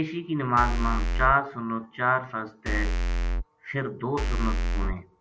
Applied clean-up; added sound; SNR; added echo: none; Bass drum / Keyboard (musical); -3 dB; none.